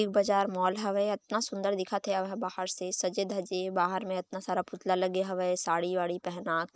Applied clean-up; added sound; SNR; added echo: neural mask model Resemble Enhance denoiser.